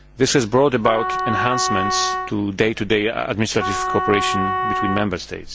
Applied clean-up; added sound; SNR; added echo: none; Wind instrument, woodwind instrument; 3 dB; none.